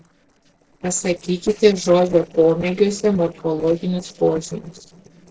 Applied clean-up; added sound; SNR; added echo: neural separator model SepFormer DNS4.